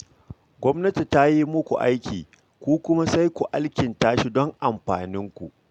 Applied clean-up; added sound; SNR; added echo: none; none; none; none.